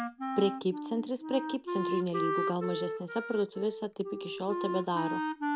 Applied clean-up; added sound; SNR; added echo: none; Wind instrument, woodwind instrument; 2 dB; none.